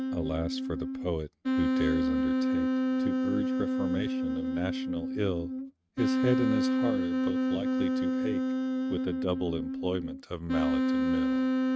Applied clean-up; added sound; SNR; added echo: neural mask model RNNoise.